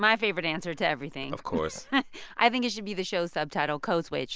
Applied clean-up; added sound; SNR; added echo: none; none; none; none.